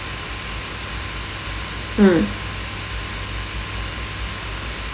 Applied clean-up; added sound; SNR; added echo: none; none; none; none.